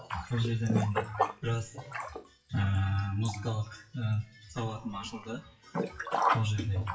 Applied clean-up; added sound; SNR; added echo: classical method WPE with log-MMSE.